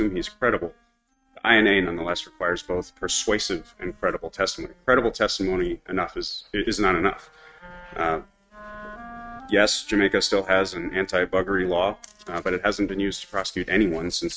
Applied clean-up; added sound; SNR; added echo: neural mask model RNNoise.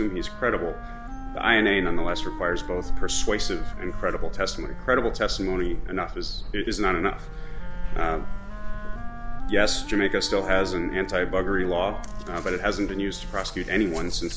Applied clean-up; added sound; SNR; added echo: none; Wind instrument, woodwind instrument; 17 dB; none.